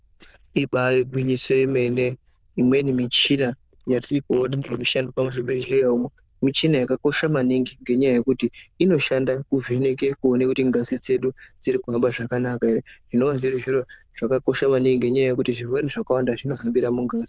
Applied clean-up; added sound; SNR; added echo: neural diffusion model UNIVERSE++.